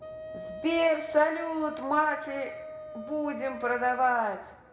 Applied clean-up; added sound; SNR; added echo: none; Wind instrument, woodwind instrument; 12 dB; reverberation time 2.9 s.